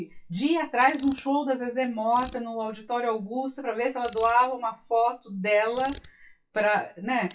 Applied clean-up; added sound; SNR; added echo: classical method WPE with log-MMSE.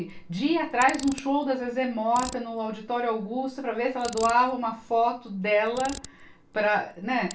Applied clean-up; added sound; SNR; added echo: none; Ratchet, pawl; 18 dB; reverberation time 0.3 s.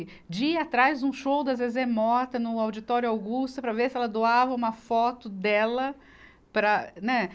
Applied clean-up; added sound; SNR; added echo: none; none; none; none.